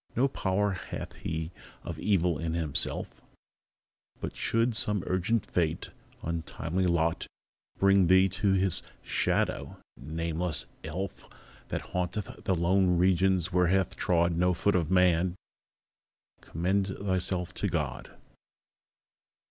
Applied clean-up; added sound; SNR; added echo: none; none; none; none.